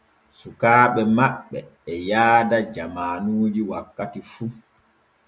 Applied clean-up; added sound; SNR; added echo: none; none; none; none.